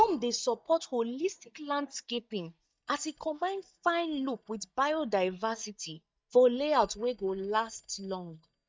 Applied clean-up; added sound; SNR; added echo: neural mask model DeepFilterNet 3.